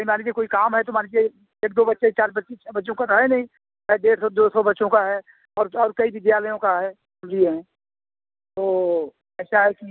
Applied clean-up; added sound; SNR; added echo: none; none; none; none.